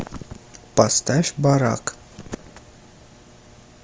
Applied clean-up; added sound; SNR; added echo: none; none; none; none.